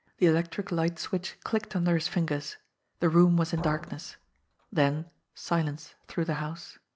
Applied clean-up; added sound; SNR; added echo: none; Liquid; 18 dB; none.